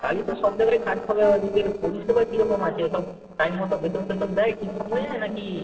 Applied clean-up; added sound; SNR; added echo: neural separator model SepFormer DNS4.